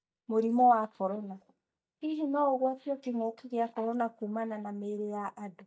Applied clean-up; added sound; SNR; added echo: neural mask model DeepFilterNet 3.